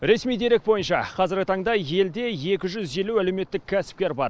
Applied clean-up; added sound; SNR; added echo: none; none; none; none.